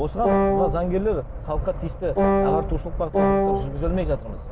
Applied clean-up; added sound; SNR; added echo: none; Wind instrument, woodwind instrument; -4 dB; none.